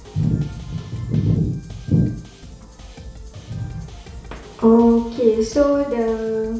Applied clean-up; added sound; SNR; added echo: none; Drum kit; 17 dB; reverberation time 0.6 s.